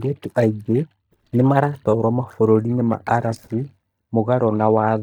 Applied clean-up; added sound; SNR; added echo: neural mask model DeepFilterNet 3.